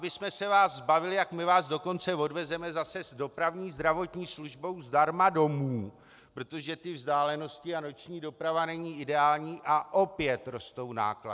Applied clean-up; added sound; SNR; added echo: none; none; none; none.